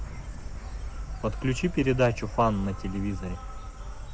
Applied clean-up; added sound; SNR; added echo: none; Insect; 6 dB; none.